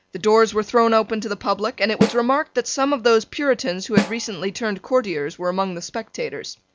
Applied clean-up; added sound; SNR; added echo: none; Snare drum; 6 dB; none.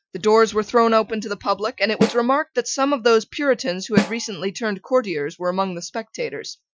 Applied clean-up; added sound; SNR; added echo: classical method Wiener filter.